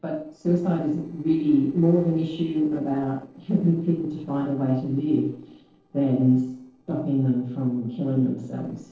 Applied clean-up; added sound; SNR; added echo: neural separator model SepFormer DNS4.